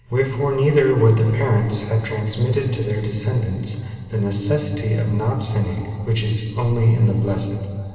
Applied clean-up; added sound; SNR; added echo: none; none; none; reverberation time 2.5 s.